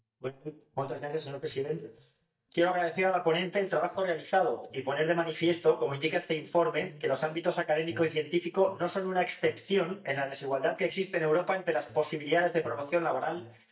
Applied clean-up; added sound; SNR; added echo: neural mask model DeepFilterNet 3.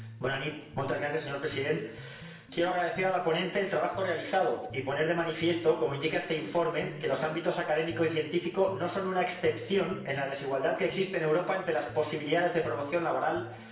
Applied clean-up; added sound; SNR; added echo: none; Guitar; 18 dB; reverberation time 0.6 s.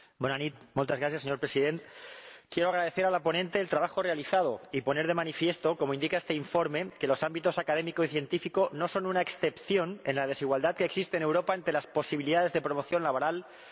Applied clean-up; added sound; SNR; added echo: none; none; none; none.